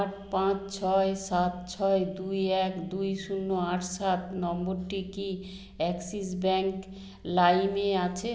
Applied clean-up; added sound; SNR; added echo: none; none; none; none.